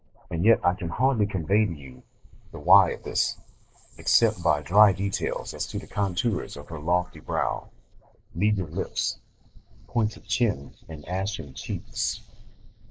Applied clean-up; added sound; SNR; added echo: neural mask model Resemble Enhance denoiser.